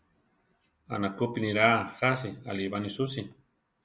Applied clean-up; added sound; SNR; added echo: none; none; none; none.